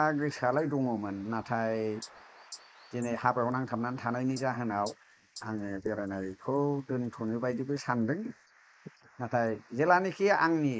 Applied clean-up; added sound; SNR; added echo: neural mask model Resemble Enhance denoiser.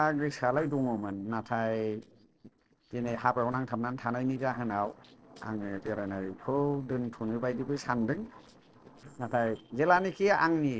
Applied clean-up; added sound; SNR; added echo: neural separator model SepFormer DNS4.